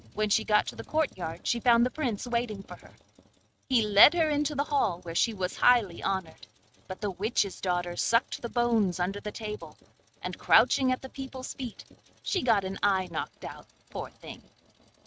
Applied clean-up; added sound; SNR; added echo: neural mask model RNNoise.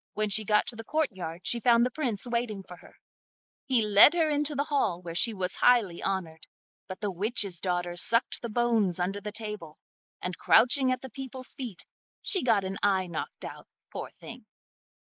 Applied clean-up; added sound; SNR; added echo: neural mask model Resemble Enhance denoiser.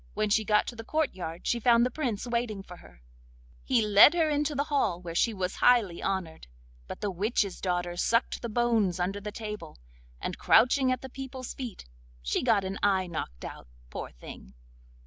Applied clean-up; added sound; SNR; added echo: none; none; none; none.